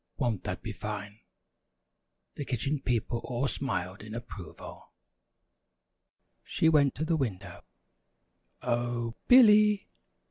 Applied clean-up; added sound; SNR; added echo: none; none; none; none.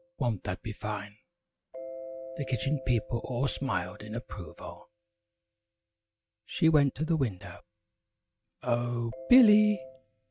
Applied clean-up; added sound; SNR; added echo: neural mask model RNNoise.